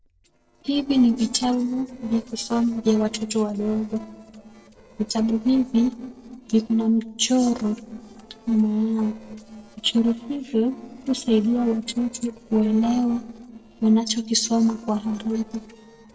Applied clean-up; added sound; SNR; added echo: neural separator model SepFormer DNS4.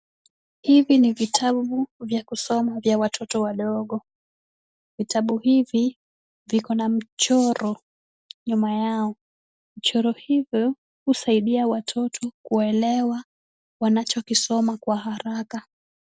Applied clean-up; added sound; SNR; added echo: none; none; none; none.